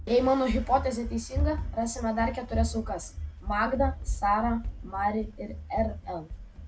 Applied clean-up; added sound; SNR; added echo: none; Run; 5 dB; none.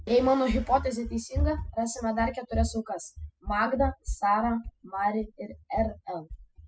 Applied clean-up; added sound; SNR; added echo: classical method spectral subtraction.